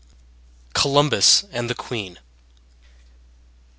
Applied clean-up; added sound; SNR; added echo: none; none; none; none.